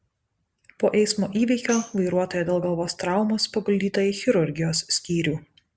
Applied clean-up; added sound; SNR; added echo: none; Tambourine; 17 dB; none.